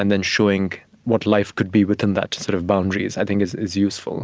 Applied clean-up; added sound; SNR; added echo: none; none; none; none.